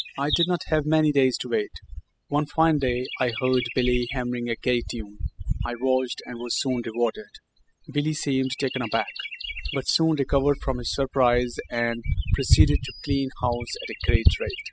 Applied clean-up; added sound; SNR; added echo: classical method spectral subtraction.